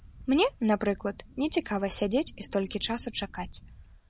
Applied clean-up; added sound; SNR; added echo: none; Wind; 18 dB; none.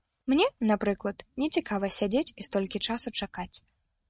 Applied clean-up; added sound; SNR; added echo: neural mask model RNNoise.